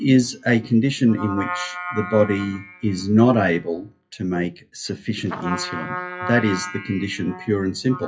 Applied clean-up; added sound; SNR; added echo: classical method WPE with log-MMSE.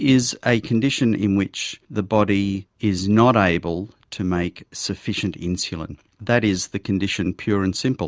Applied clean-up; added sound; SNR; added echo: none; none; none; none.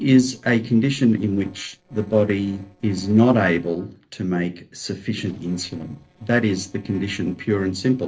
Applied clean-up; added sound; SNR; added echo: neural separator model SepFormer DNS4.